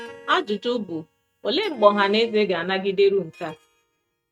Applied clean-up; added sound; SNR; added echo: neural mask model RNNoise.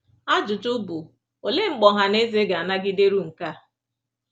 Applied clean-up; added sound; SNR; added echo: none; none; none; none.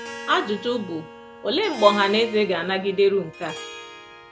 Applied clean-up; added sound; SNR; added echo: none; Harp; 14 dB; none.